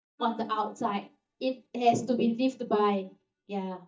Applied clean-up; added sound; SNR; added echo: neural mask model DeepFilterNet 3.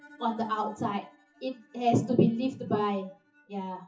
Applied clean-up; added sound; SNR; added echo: classical method WPE with log-MMSE.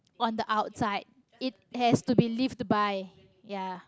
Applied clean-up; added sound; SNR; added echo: none; none; none; none.